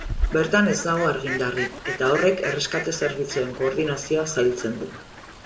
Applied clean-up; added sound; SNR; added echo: none; Fowl; 8 dB; reverberation time 0.7 s.